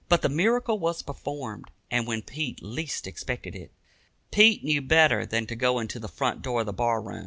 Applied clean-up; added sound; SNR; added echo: none; none; none; none.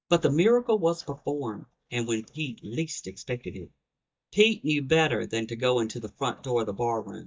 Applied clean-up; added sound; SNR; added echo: neural mask model DeepFilterNet 3.